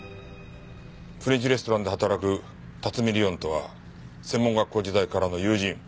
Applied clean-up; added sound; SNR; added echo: none; none; none; none.